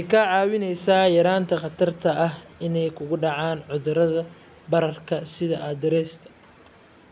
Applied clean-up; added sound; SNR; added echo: none; none; none; none.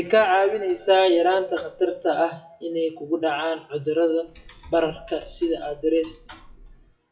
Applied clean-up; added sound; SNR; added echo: classical method WPE with log-MMSE.